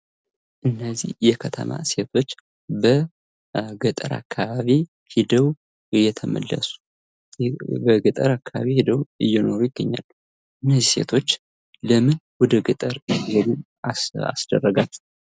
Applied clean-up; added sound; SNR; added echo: none; none; none; none.